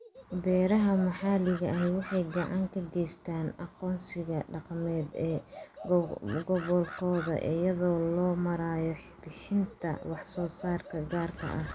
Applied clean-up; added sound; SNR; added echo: none; Animal; 18 dB; none.